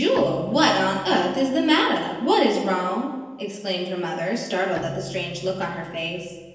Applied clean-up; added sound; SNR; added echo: none; Bowed string instrument; 18 dB; reverberation time 1.0 s.